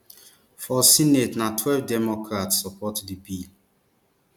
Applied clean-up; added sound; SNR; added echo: none; none; none; none.